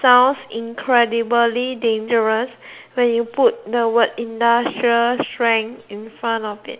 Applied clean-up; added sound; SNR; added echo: none; none; none; none.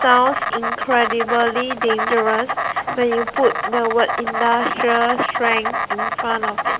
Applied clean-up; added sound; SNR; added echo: none; Insect; 3 dB; none.